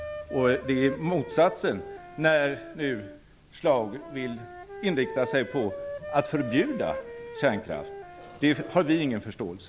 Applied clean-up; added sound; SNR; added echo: none; Wind instrument, woodwind instrument; 12 dB; none.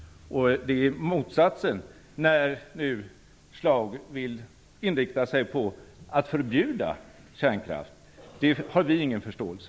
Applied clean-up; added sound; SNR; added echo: none; none; none; none.